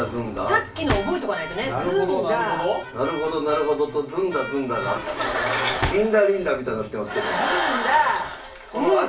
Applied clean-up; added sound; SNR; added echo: none; Drawer open or close; 14 dB; reverberation time 0.3 s.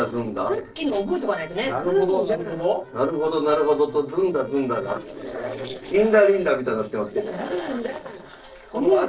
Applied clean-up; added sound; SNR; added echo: neural separator model SepFormer DNS4.